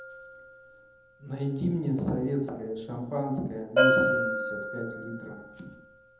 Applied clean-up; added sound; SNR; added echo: none; Bell; -1 dB; reverberation time 0.8 s.